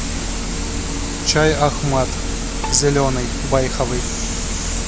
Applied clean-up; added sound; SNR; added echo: none; Bowed string instrument; 19 dB; none.